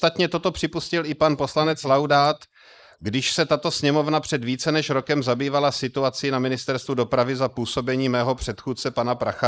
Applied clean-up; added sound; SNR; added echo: neural mask model Resemble Enhance denoiser.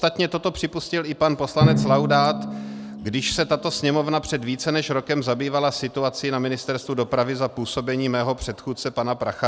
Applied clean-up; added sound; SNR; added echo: none; Drum; 7 dB; none.